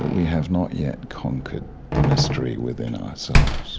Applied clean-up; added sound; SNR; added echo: none; Slam; -2 dB; none.